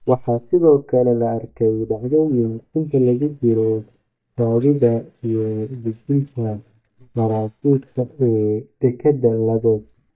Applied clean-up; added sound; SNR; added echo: neural mask model DeepFilterNet 3.